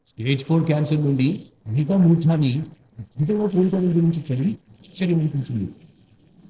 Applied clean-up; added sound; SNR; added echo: neural separator model SepFormer DNS4.